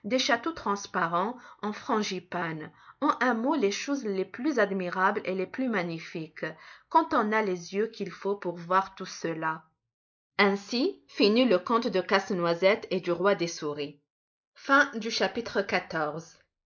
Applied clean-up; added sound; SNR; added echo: neural mask model Resemble Enhance denoiser.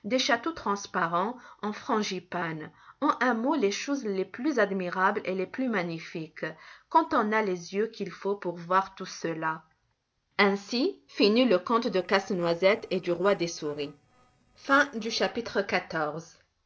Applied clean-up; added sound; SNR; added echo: neural separator model SepFormer DNS4.